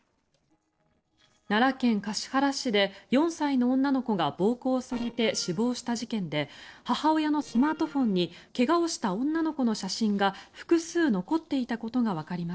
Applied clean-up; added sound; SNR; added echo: neural separator model SepFormer DNS4.